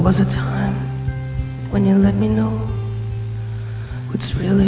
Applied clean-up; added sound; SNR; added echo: none; none; none; none.